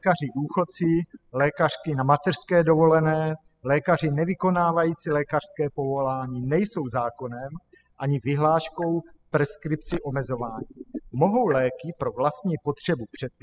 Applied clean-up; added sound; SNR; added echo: classical method spectral subtraction.